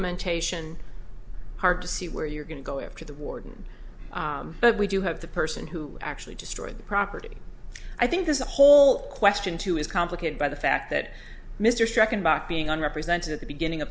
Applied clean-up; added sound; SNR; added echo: none; none; none; none.